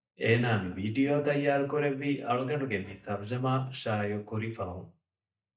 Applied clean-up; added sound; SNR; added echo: neural mask model DeepFilterNet 3.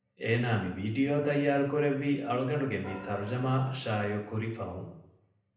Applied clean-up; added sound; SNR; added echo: none; Organ; 18 dB; reverberation time 0.7 s.